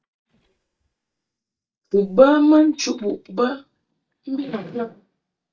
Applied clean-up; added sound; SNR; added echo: neural mask model DeepFilterNet 3.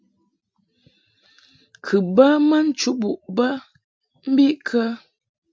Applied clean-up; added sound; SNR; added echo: none; none; none; none.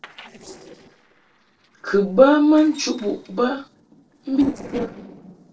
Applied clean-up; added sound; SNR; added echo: neural separator model SepFormer DNS4.